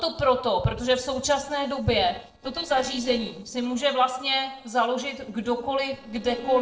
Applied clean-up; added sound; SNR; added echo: neural separator model SepFormer DNS4.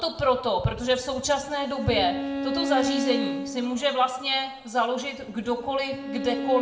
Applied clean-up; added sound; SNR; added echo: none; Bowed string instrument; 6 dB; reverberation time 0.7 s.